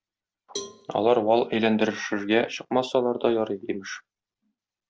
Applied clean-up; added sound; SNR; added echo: none; Cowbell; 18 dB; none.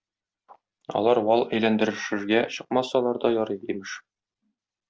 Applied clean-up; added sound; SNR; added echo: none; none; none; none.